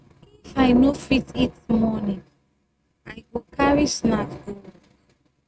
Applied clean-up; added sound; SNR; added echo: neural mask model RNNoise.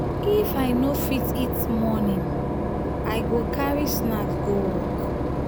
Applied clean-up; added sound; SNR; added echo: none; Engine / Boat, Water vehicle; -2 dB; none.